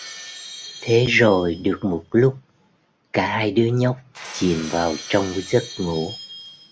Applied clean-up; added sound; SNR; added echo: none; Shatter; 17 dB; none.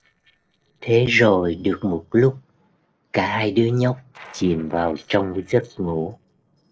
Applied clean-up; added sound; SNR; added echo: neural separator model SepFormer DNS4.